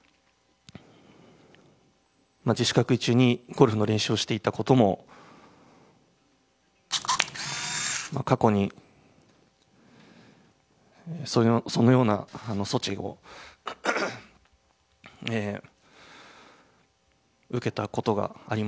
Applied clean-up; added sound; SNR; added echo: none; Camera; 1 dB; none.